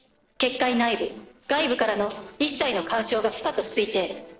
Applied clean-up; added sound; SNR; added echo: neural separator model SepFormer DNS4.